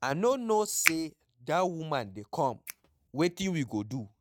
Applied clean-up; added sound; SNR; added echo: neural mask model RNNoise.